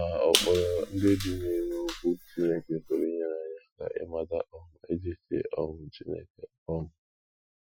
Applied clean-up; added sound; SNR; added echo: classical method Wiener filter.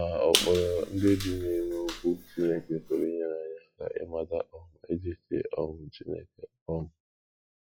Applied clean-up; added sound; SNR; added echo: classical method log-MMSE.